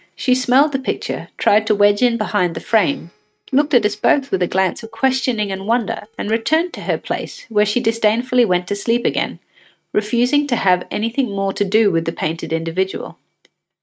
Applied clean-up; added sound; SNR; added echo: neural mask model RNNoise.